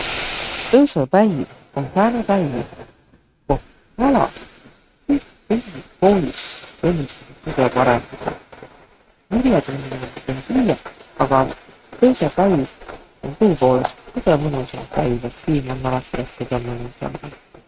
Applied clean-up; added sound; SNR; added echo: neural mask model RNNoise.